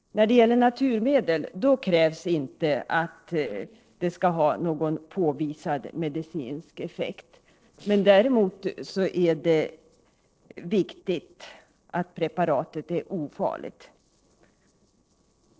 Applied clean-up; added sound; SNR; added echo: neural separator model SepFormer DNS4.